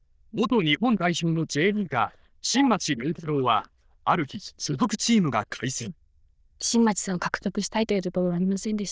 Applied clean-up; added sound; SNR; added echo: neural diffusion model UNIVERSE++.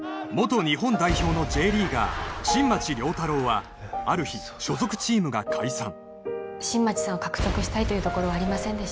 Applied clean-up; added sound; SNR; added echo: none; Shatter / Crushing / Boom; 9 dB; none.